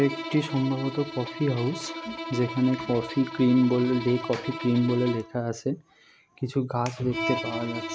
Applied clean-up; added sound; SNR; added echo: none; Bowed string instrument; 10 dB; none.